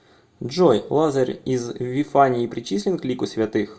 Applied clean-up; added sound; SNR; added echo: none; none; none; reverberation time 0.3 s.